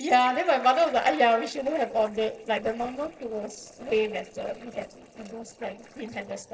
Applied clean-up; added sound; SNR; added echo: neural separator model SepFormer DNS4.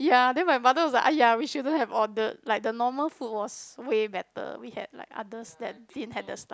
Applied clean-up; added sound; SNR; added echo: none; none; none; none.